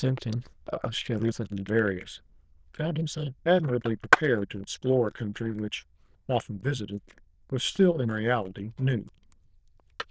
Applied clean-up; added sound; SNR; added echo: neural diffusion model UNIVERSE++.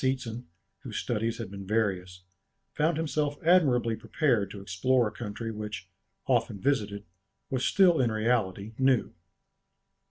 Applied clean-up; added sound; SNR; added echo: none; none; none; none.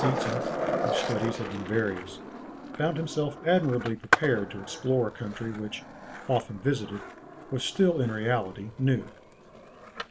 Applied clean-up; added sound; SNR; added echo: none; Skateboard; 5 dB; none.